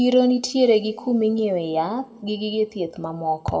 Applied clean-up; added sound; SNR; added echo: none; none; none; reverberation time 1.3 s.